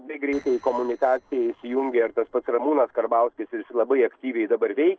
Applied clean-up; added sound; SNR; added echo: neural separator model SepFormer DNS4.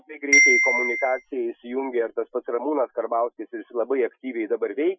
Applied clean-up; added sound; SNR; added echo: classical method Wiener filter.